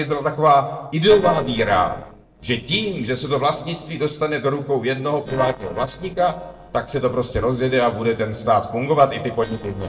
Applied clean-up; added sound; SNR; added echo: neural separator model SepFormer DNS4.